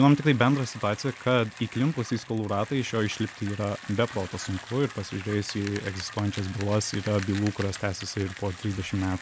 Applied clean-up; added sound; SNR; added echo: none; Bicycle; 16 dB; none.